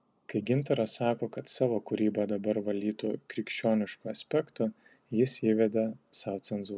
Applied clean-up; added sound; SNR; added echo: none; none; none; none.